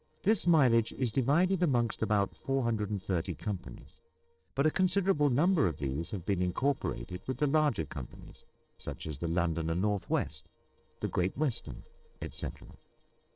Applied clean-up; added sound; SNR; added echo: neural separator model SepFormer DNS4.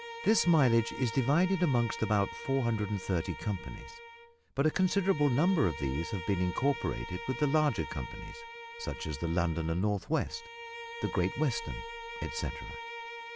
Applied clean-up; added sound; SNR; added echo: none; Bowed string instrument; 12 dB; none.